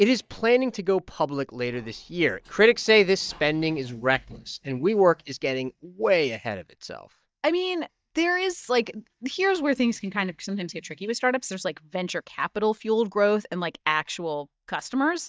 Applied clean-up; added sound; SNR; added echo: neural mask model DeepFilterNet 3.